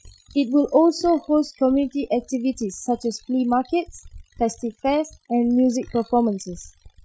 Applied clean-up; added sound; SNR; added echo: classical method Wiener filter.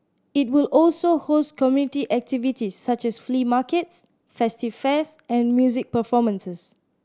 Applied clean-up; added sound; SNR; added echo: none; none; none; none.